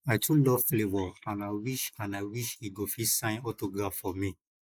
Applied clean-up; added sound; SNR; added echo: neural mask model Resemble Enhance denoiser.